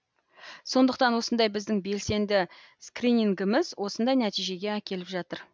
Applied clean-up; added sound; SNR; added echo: none; none; none; none.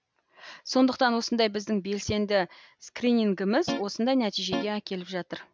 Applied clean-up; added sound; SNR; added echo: none; Guitar; 6 dB; none.